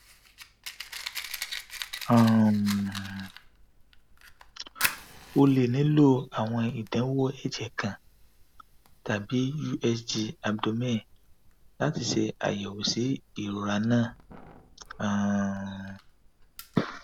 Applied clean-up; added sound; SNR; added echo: none; Fire; 15 dB; none.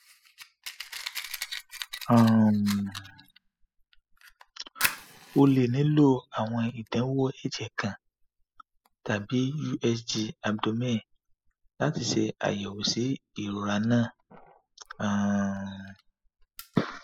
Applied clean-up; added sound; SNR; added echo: classical method spectral subtraction.